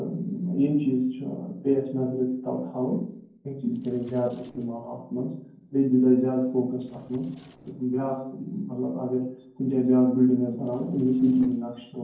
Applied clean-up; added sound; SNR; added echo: neural separator model SepFormer DNS4.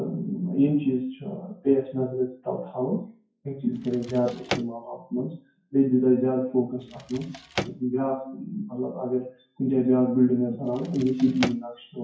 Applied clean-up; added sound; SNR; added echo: classical method WPE with log-MMSE.